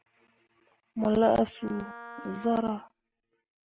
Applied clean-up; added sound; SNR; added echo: none; Wind instrument, woodwind instrument; 17 dB; none.